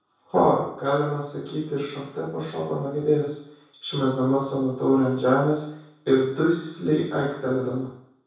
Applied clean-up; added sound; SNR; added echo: none; none; none; reverberation time 0.7 s.